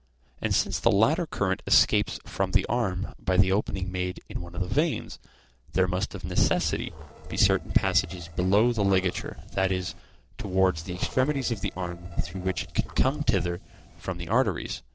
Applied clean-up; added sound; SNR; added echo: neural separator model SepFormer DNS4.